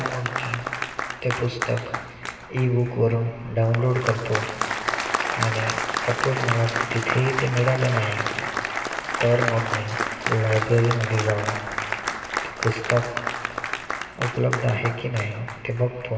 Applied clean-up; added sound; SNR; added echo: none; Applause; 4 dB; reverberation time 2.3 s.